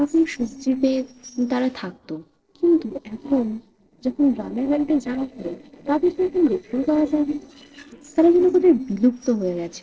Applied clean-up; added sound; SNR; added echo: neural separator model SepFormer DNS4.